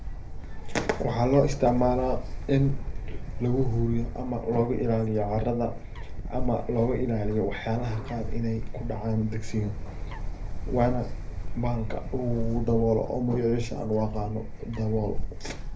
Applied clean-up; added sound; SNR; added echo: none; Bird; 3 dB; reverberation time 0.3 s.